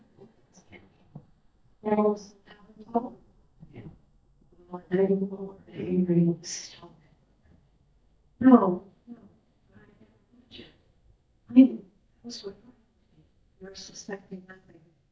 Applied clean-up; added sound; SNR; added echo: neural mask model DeepFilterNet 3.